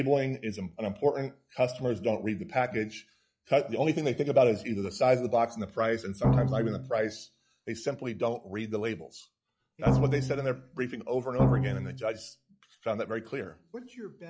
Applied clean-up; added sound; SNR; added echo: classical method log-MMSE.